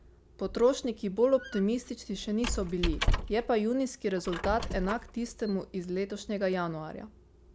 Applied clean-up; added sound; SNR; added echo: none; Squeak; 6 dB; none.